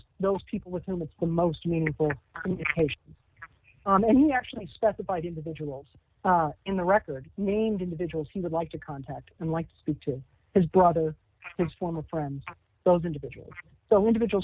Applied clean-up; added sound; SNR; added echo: none; none; none; none.